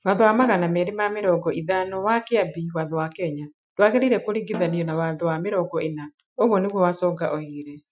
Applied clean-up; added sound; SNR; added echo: classical method Wiener filter.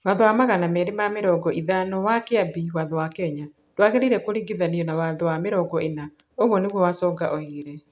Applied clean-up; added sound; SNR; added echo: none; none; none; none.